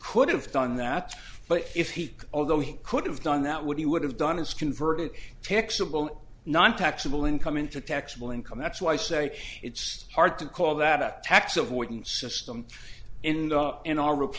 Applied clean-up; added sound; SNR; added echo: none; none; none; none.